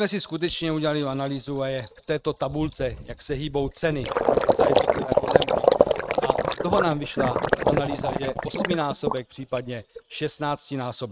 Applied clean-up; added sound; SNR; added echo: neural mask model RNNoise.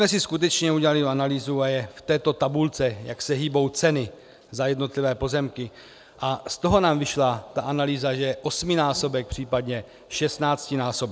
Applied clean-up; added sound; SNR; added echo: none; none; none; none.